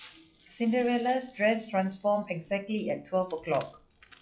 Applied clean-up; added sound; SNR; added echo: classical method log-MMSE.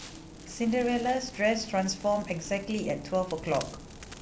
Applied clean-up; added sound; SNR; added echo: none; Crackle; 17 dB; none.